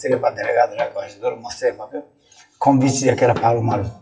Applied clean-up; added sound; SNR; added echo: classical method WPE with log-MMSE.